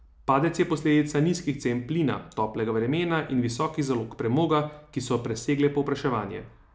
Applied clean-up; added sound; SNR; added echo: none; none; none; none.